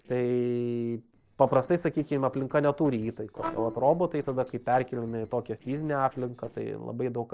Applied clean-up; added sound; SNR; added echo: neural separator model SepFormer DNS4.